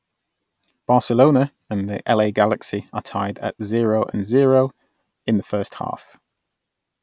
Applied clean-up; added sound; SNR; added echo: none; none; none; none.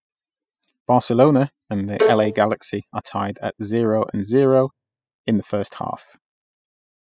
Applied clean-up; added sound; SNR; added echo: classical method spectral subtraction.